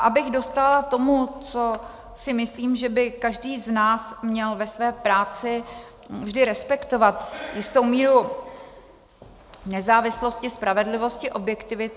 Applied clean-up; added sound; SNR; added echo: none; none; none; none.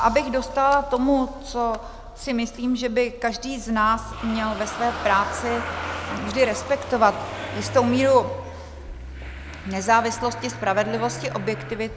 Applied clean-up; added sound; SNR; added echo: none; Engine starting / Motor vehicle (road); 11 dB; none.